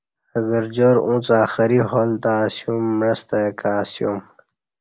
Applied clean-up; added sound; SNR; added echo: none; none; none; none.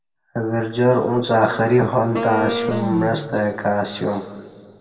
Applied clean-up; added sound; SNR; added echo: none; Wind instrument, woodwind instrument; 6 dB; reverberation time 1.9 s.